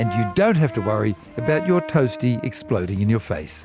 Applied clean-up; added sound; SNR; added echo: none; Brass instrument; 13 dB; none.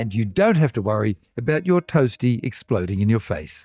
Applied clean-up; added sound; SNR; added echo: neural mask model DeepFilterNet 3.